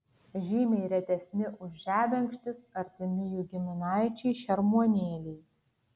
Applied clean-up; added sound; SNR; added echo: none; none; none; none.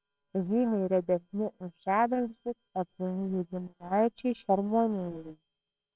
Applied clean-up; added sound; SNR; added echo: neural separator model SepFormer WHAMR!.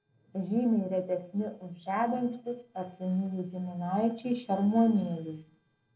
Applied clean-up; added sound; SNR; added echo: neural separator model SepFormer DNS4.